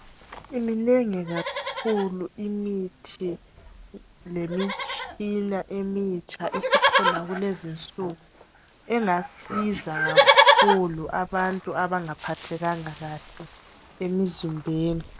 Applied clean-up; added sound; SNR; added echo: none; Livestock, farm animals, working animals; -1 dB; none.